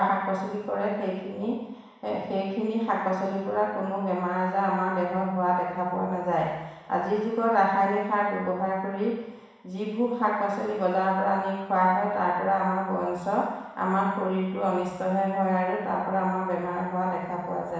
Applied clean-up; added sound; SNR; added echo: none; none; none; reverberation time 1.1 s.